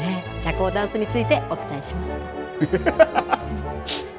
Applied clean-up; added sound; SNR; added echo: none; none; none; none.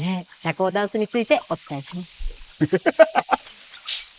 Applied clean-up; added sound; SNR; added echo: neural mask model Resemble Enhance denoiser.